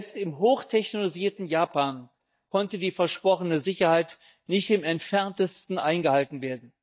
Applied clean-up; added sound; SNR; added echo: neural mask model DeepFilterNet 3.